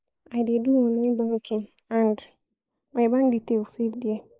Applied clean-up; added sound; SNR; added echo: neural mask model Resemble Enhance denoiser.